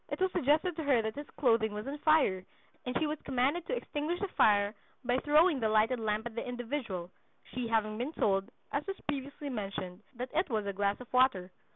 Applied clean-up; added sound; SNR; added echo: none; none; none; none.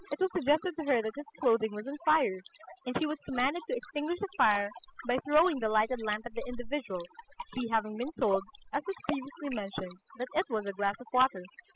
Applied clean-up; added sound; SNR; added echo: classical method spectral subtraction.